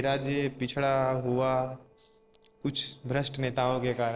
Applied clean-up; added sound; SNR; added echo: neural separator model SepFormer DNS4.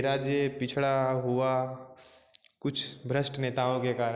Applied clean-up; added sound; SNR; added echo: none; none; none; none.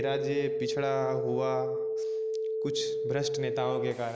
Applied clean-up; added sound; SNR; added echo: none; Telephone; -2 dB; none.